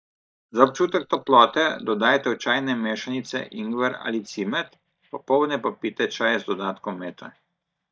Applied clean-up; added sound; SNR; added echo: neural mask model DeepFilterNet 3.